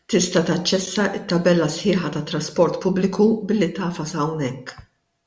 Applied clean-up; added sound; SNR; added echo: none; none; none; none.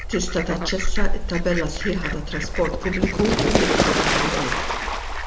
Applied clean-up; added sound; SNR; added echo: none; Fowl; -4 dB; none.